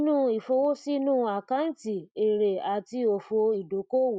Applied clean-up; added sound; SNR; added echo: none; none; none; none.